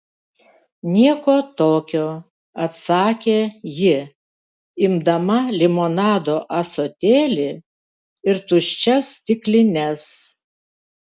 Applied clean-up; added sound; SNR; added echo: none; none; none; none.